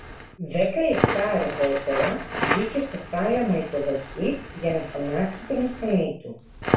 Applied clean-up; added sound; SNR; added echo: none; Crackle; 5 dB; reverberation time 0.3 s.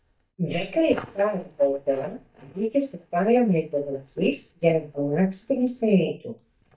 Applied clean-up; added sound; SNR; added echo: neural mask model DeepFilterNet 3.